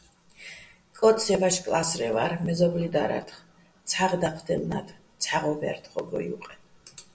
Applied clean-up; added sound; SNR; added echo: none; none; none; reverberation time 0.3 s.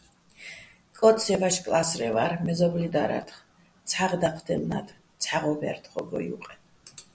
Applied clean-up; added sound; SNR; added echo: none; none; none; none.